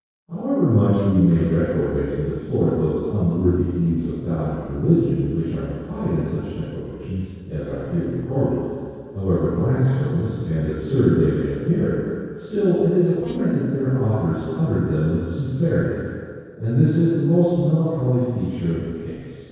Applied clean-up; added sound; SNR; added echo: neural separator model SepFormer DNS4.